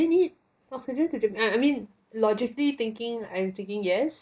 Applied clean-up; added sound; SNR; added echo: neural mask model Resemble Enhance denoiser.